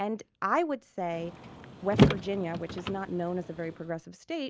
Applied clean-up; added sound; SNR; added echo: none; Car; -2 dB; none.